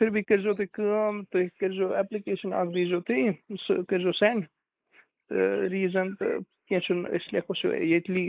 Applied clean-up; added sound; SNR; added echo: neural mask model Resemble Enhance denoiser.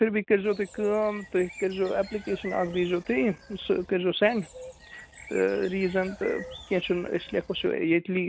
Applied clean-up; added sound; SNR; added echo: none; Bird; 18 dB; none.